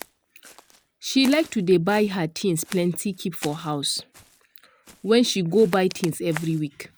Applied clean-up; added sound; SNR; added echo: none; Walk, footsteps; 19 dB; none.